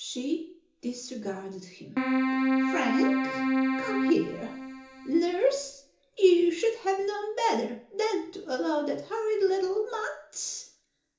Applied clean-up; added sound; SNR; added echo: none; Keyboard (musical); -1 dB; reverberation time 0.7 s.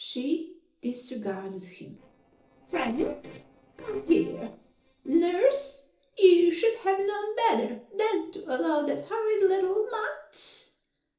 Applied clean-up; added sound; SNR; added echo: neural separator model SepFormer DNS4.